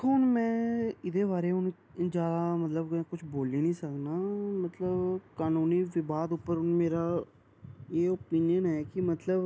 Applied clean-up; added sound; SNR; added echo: none; none; none; none.